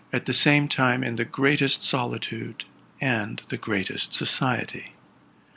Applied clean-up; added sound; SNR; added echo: none; none; none; none.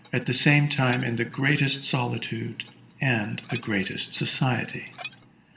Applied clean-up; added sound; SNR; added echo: none; Dishes, pots, and pans; 20 dB; reverberation time 1.2 s.